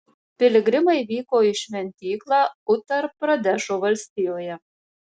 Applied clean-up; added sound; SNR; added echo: none; none; none; none.